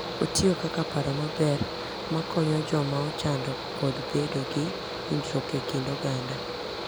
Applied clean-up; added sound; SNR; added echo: none; Mechanical fan; 5 dB; none.